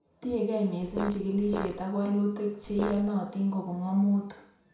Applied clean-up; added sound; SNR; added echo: none; Fart; 8 dB; reverberation time 0.6 s.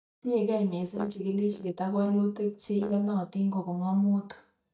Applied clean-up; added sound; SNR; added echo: neural mask model DeepFilterNet 3.